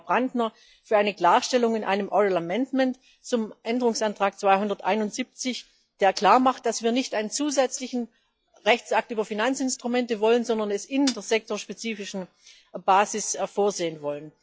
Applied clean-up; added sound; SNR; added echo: classical method log-MMSE.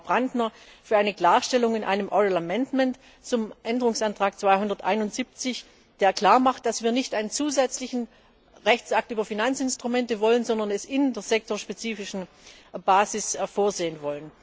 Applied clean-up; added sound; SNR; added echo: none; none; none; none.